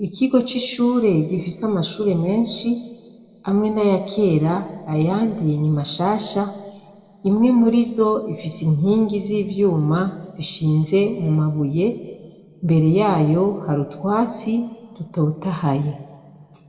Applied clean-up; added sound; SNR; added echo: none; none; none; reverberation time 1.5 s.